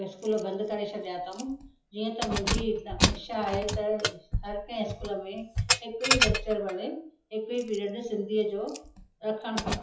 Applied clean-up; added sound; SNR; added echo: classical method WPE with log-MMSE.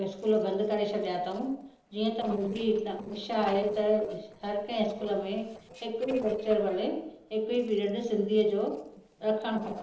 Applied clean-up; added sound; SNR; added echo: neural separator model SepFormer DNS4.